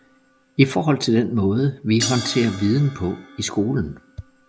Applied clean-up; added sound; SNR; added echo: none; Crash cymbal; 14 dB; none.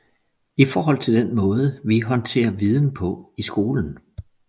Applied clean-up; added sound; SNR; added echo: none; none; none; none.